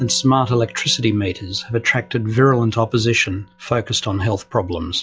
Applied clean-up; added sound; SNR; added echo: classical method log-MMSE.